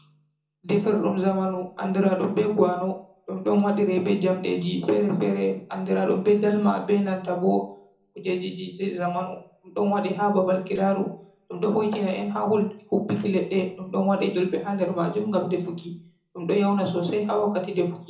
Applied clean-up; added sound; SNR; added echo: none; Tambourine; 19 dB; reverberation time 0.6 s.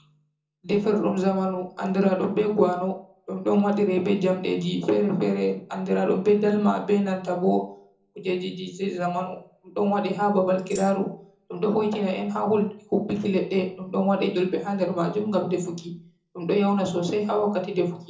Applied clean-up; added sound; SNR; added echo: neural separator model SepFormer DNS4.